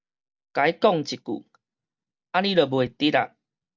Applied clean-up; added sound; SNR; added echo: none; none; none; none.